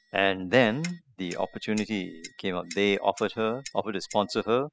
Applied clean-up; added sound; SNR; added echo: classical method spectral subtraction.